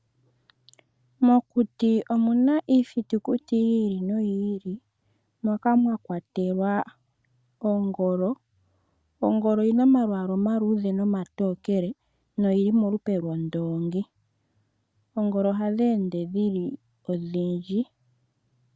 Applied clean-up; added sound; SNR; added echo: none; none; none; none.